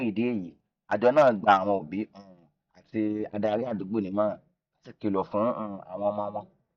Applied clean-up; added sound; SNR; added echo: neural mask model DeepFilterNet 3.